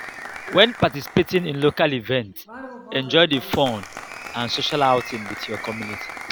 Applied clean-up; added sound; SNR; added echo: none; Applause; 14 dB; none.